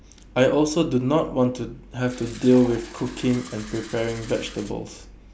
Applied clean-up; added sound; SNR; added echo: none; Fill (with liquid); 20 dB; none.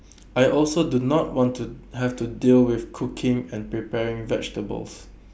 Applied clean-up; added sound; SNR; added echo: none; none; none; none.